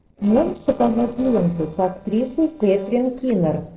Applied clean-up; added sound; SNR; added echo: neural separator model SepFormer DNS4.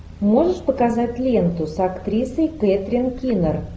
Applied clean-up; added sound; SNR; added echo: none; none; none; none.